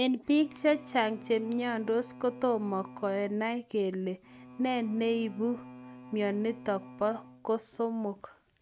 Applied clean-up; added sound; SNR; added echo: none; Bowed string instrument; 18 dB; none.